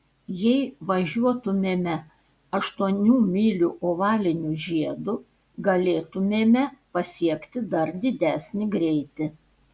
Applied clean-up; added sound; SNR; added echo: none; none; none; none.